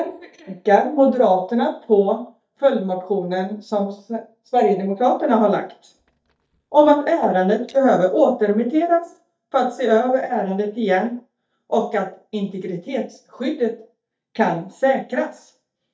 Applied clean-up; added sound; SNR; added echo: neural mask model DeepFilterNet 3.